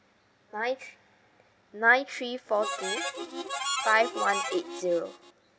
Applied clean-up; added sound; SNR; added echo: none; Harmonica; 4 dB; none.